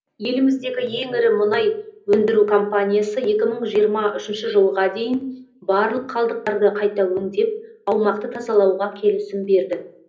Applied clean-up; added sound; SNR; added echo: none; none; none; reverberation time 0.5 s.